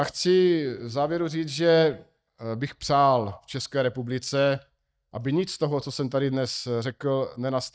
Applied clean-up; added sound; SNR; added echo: neural mask model DeepFilterNet 3.